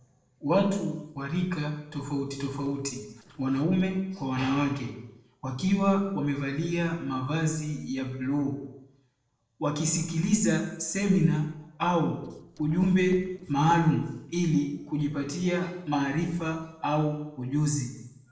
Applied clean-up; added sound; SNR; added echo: neural separator model SepFormer DNS4.